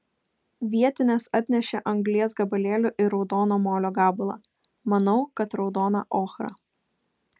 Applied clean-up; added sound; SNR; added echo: none; none; none; none.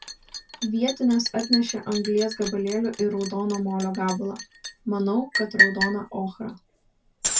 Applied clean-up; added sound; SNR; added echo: none; Liquid; 3 dB; reverberation time 0.1 s.